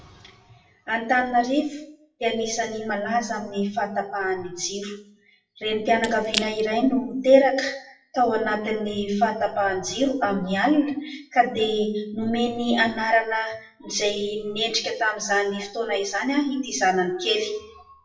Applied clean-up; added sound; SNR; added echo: classical method WPE with log-MMSE.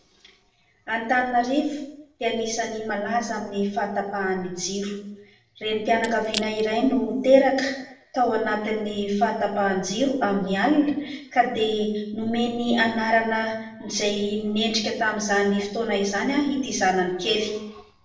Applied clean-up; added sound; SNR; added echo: neural separator model SepFormer DNS4.